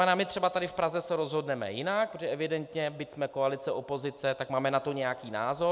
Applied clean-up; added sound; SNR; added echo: none; none; none; none.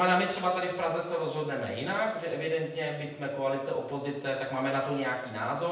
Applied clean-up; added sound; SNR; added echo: none; none; none; reverberation time 0.9 s.